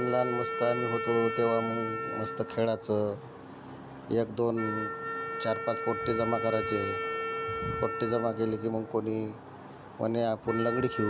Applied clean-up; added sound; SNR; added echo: none; Wind instrument, woodwind instrument; 5 dB; none.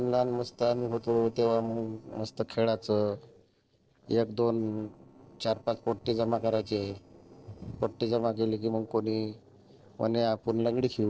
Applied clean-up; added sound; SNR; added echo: neural separator model SepFormer DNS4.